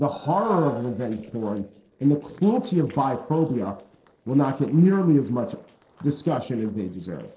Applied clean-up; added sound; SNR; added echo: neural separator model SepFormer DNS4.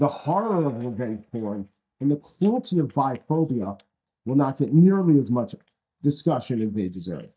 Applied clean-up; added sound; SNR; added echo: neural mask model DeepFilterNet 3.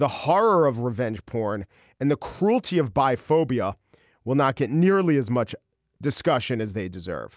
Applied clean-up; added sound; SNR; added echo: none; none; none; none.